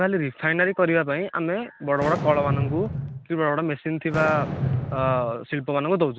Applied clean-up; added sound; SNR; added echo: none; Fireworks; 3 dB; none.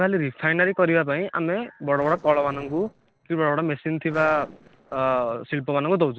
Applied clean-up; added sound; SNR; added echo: neural separator model SepFormer DNS4.